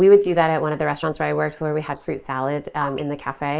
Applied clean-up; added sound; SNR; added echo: neural mask model Resemble Enhance denoiser.